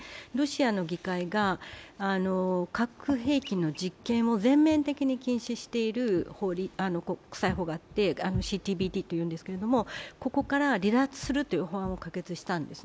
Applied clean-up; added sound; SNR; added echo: none; none; none; none.